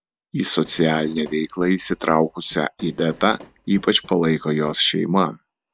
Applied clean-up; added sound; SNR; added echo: neural separator model SepFormer DNS4.